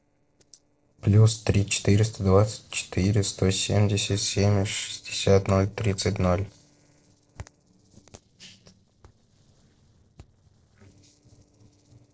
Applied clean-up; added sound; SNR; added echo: neural separator model SepFormer DNS4.